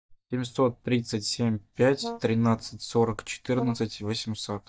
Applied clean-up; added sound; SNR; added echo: neural mask model DeepFilterNet 3.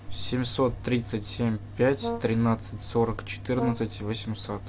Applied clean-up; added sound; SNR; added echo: none; Brass instrument; 10 dB; none.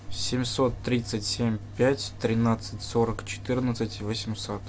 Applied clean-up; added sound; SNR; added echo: none; none; none; none.